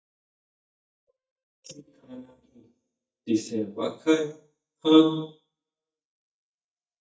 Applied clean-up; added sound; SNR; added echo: neural mask model DeepFilterNet 3.